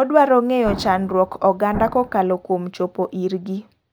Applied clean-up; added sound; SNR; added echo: none; Explosion; 14 dB; none.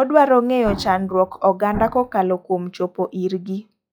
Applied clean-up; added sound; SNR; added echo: classical method log-MMSE.